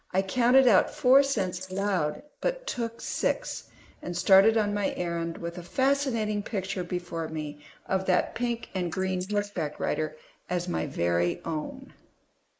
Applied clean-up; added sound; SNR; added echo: neural mask model Resemble Enhance denoiser.